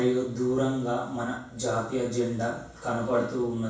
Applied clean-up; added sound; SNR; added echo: none; none; none; reverberation time 0.7 s.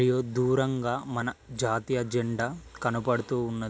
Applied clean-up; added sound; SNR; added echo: none; none; none; none.